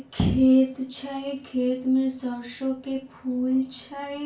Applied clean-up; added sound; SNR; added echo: none; none; none; reverberation time 0.3 s.